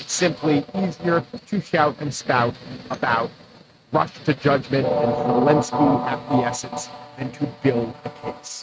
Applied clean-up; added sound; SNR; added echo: neural mask model RNNoise.